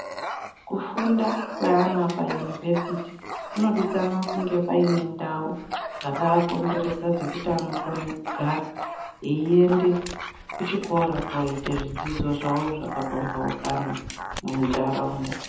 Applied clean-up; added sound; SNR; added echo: none; Dog; 9 dB; reverberation time 0.8 s.